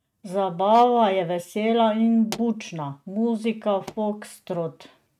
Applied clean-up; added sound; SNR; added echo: neural mask model RNNoise.